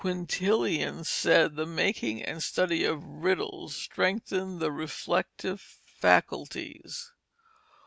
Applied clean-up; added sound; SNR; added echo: none; none; none; none.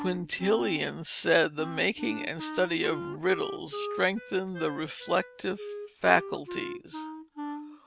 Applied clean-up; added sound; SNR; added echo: none; Wind instrument, woodwind instrument; 10 dB; none.